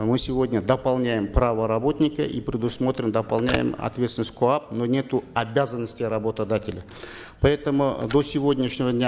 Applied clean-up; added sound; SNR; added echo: none; Telephone; 18 dB; none.